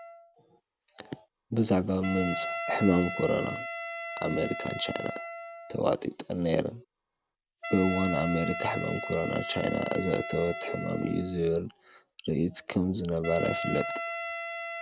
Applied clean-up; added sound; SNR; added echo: none; Wind instrument, woodwind instrument; 8 dB; none.